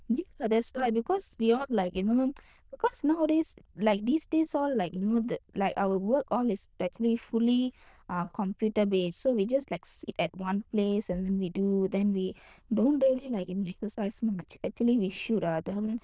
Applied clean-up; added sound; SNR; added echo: neural diffusion model UNIVERSE++.